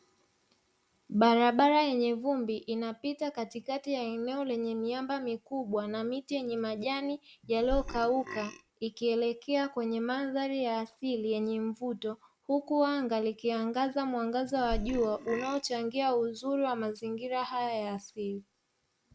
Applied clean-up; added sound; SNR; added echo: none; Burping, eructation; 7 dB; none.